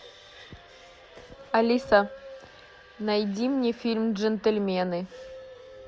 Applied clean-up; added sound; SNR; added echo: none; none; none; none.